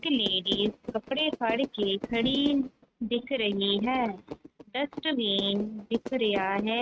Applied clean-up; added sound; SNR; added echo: neural mask model RNNoise.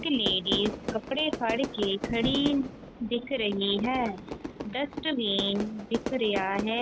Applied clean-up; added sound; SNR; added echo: none; Fire / Fireworks; 7 dB; none.